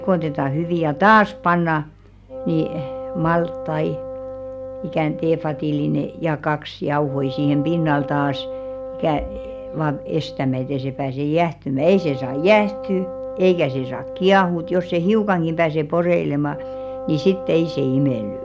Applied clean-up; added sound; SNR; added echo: none; Wind instrument, woodwind instrument; 11 dB; none.